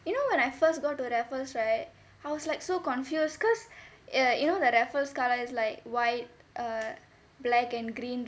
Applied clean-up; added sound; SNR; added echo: none; none; none; none.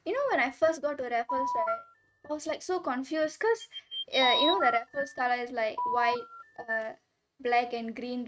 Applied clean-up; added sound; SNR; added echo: neural mask model RNNoise.